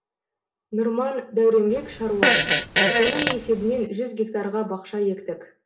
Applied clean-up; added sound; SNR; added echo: none; Fart; -4 dB; reverberation time 0.3 s.